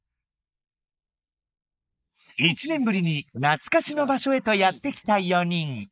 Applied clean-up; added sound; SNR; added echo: neural mask model Resemble Enhance denoiser.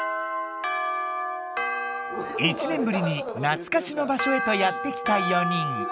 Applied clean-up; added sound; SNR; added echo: none; none; none; none.